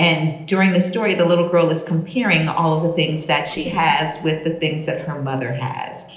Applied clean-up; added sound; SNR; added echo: neural separator model SepFormer DNS4.